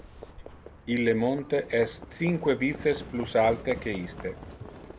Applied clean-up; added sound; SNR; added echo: none; Livestock, farm animals, working animals; 14 dB; none.